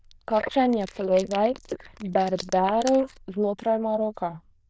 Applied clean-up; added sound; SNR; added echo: neural diffusion model UNIVERSE++.